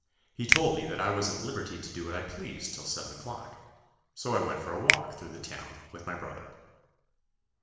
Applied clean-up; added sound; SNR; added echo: none; Finger snapping; -1 dB; reverberation time 1.1 s.